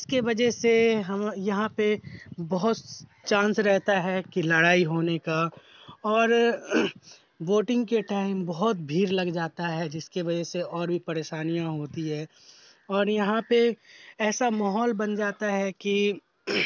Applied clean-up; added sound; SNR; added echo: none; none; none; none.